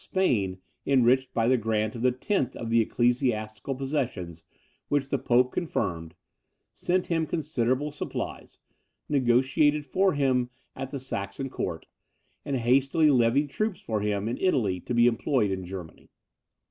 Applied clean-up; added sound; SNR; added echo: none; none; none; none.